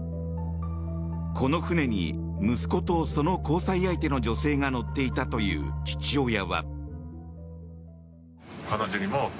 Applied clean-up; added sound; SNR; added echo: none; none; none; none.